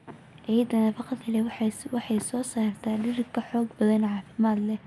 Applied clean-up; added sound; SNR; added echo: none; none; none; none.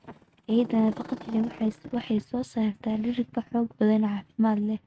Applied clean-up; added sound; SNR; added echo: neural mask model RNNoise.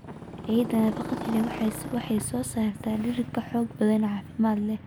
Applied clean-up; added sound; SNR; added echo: none; Motorcycle; 11 dB; none.